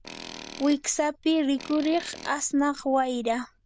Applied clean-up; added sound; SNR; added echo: neural diffusion model UNIVERSE++.